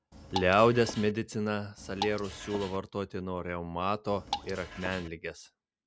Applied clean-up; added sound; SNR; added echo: none; Drip / Water; 9 dB; none.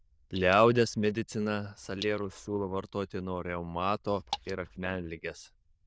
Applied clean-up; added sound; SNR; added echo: neural diffusion model UNIVERSE++.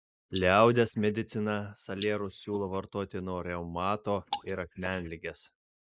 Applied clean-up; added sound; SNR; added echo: neural mask model Resemble Enhance denoiser.